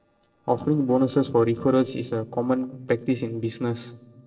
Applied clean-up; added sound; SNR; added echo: neural separator model SepFormer DNS4.